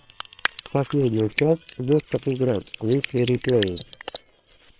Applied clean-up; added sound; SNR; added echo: neural separator model SepFormer WHAM!.